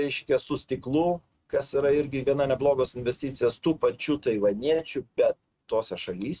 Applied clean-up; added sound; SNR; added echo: neural mask model RNNoise.